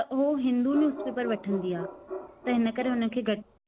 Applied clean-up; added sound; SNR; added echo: none; Bark; 12 dB; none.